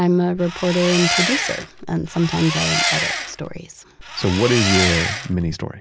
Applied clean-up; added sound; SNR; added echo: none; Engine; 2 dB; none.